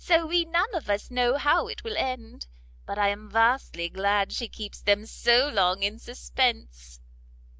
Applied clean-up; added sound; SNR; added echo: none; none; none; none.